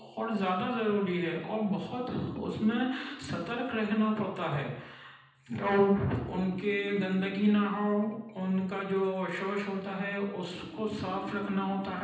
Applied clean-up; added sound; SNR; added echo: none; Marimba, xylophone; 19 dB; reverberation time 0.9 s.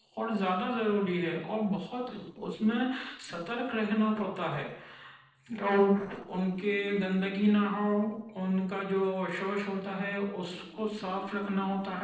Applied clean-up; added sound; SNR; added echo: neural separator model SepFormer DNS4.